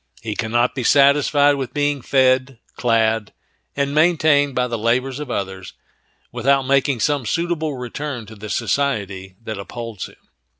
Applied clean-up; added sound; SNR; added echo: none; none; none; none.